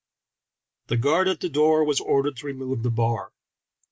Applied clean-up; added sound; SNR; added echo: none; none; none; none.